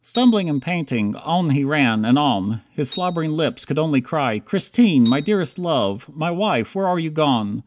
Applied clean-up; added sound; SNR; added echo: none; Piano; 20 dB; none.